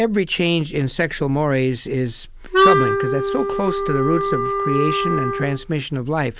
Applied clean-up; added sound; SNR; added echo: none; Wind instrument, woodwind instrument; -1 dB; none.